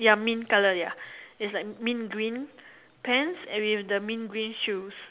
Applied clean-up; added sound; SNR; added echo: none; none; none; none.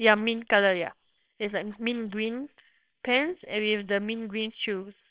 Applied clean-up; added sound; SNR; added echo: neural separator model SepFormer WHAMR!.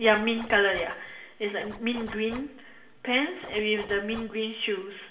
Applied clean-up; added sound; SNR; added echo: none; Zipper (clothing); 16 dB; reverberation time 0.6 s.